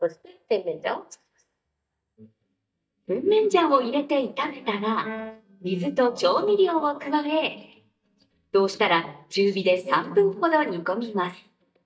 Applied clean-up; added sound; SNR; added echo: neural mask model DeepFilterNet 3.